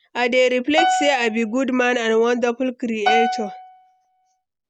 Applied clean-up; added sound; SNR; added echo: none; Piano; 3 dB; none.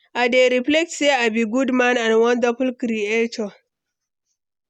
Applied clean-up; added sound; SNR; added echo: none; none; none; none.